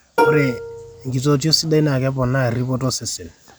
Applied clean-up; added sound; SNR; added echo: none; Plucked string instrument; 3 dB; none.